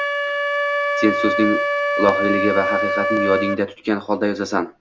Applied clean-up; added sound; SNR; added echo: none; Wind instrument, woodwind instrument; 0 dB; none.